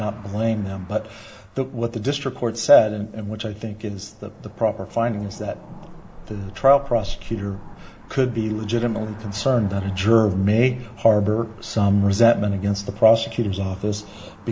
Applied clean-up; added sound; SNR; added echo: none; Cricket / Motor vehicle (road); 18 dB; reverberation time 0.3 s.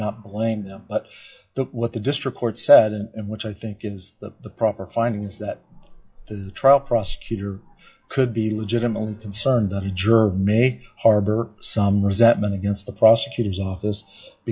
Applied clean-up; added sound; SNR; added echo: classical method WPE with log-MMSE.